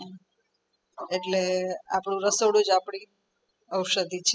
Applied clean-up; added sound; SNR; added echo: classical method spectral subtraction.